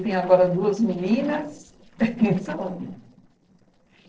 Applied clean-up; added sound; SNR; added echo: neural separator model SepFormer DNS4.